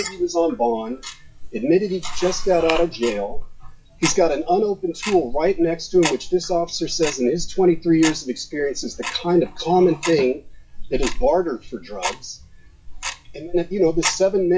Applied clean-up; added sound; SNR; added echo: classical method WPE with log-MMSE.